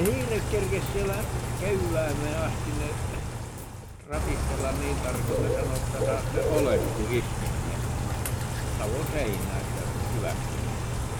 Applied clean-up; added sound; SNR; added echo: none; Bird / Rain; -4 dB; none.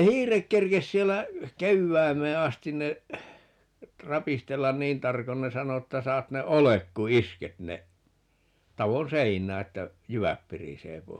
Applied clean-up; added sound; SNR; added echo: none; none; none; none.